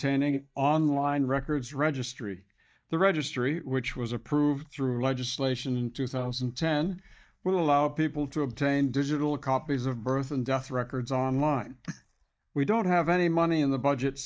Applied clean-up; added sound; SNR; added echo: neural mask model DeepFilterNet 3.